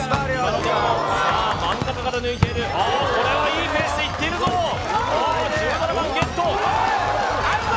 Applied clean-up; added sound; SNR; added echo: none; Strum; 20 dB; none.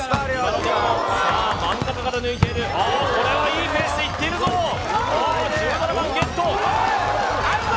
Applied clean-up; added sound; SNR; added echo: none; none; none; none.